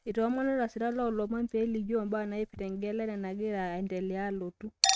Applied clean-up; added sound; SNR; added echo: neural mask model RNNoise.